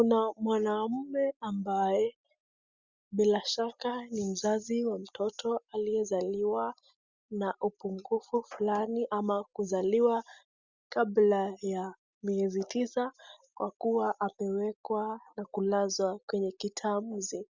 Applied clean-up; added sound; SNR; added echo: none; none; none; none.